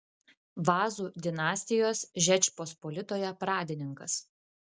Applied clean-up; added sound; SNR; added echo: none; none; none; none.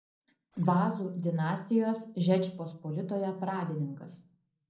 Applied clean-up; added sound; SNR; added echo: neural separator model SepFormer DNS4.